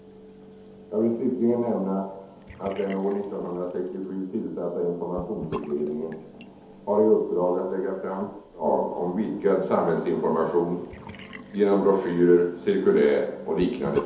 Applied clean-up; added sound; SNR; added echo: none; Bathtub (filling or washing) / Sink (filling or washing); 20 dB; reverberation time 2.2 s.